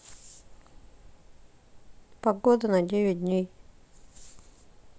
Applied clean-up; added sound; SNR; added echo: none; none; none; none.